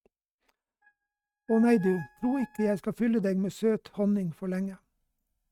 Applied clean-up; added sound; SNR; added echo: neural mask model RNNoise.